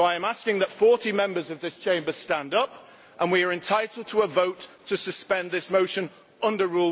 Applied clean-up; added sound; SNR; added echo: none; none; none; none.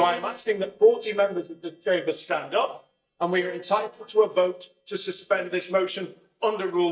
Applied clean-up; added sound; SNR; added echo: neural mask model DeepFilterNet 3.